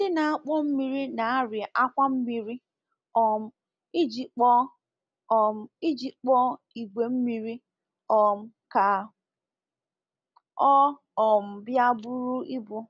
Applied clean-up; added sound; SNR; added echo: none; none; none; none.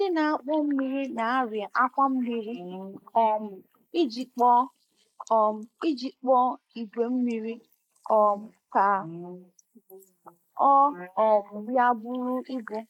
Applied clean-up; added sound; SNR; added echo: neural mask model Resemble Enhance denoiser.